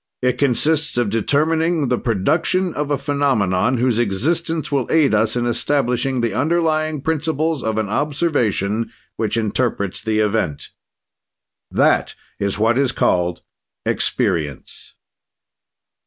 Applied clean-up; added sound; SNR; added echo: none; none; none; none.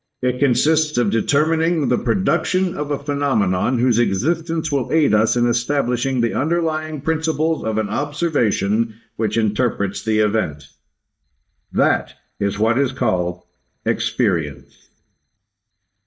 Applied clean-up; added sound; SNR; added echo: neural mask model DeepFilterNet 3.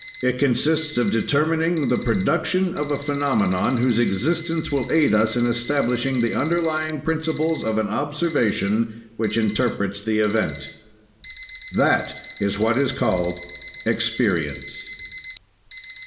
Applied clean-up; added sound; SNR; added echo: none; Alarm; 1 dB; reverberation time 0.9 s.